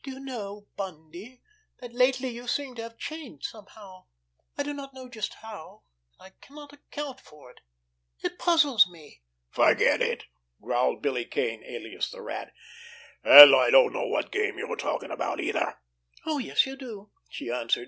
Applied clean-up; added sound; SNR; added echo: none; none; none; none.